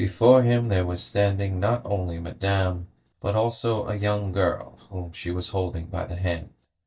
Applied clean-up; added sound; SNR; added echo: neural mask model DeepFilterNet 3.